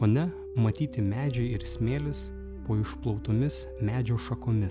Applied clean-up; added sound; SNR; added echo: none; none; none; none.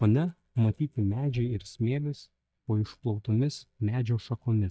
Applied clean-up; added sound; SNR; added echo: neural mask model DeepFilterNet 3.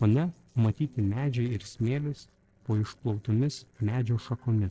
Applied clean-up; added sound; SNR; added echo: neural separator model SepFormer DNS4.